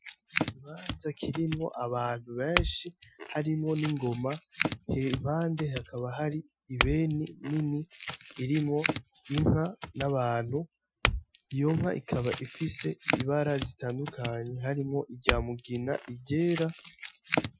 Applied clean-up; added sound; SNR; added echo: classical method Wiener filter.